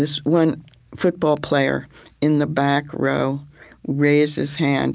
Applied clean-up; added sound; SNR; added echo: none; none; none; none.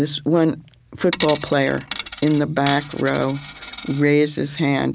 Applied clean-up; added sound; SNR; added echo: none; Coin (dropping); 13 dB; none.